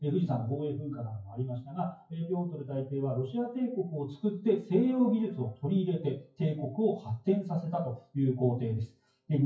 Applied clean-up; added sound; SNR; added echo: classical method WPE with log-MMSE.